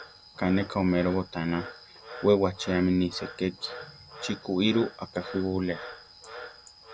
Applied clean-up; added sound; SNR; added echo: none; Frog; 16 dB; none.